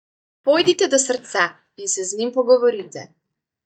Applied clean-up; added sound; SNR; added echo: neural mask model DeepFilterNet 3.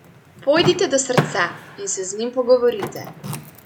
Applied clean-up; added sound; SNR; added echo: none; Door / Car; 8 dB; none.